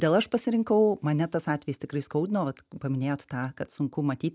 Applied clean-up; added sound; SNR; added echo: none; none; none; none.